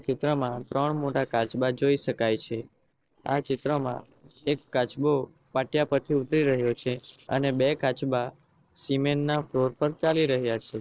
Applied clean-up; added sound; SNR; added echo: neural separator model SepFormer DNS4.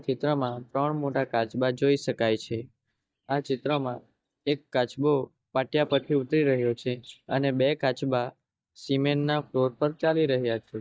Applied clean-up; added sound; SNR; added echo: neural mask model DeepFilterNet 3.